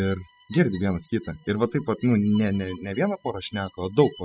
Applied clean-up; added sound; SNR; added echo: classical method spectral subtraction.